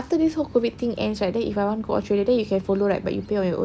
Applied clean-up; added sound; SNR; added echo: none; none; none; none.